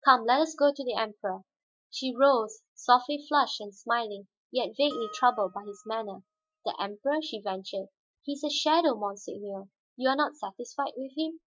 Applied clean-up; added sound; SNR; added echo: classical method spectral subtraction.